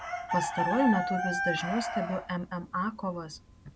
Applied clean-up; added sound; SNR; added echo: none; Chicken, rooster; 2 dB; none.